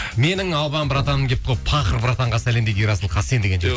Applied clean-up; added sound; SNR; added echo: none; Explosion; 12 dB; none.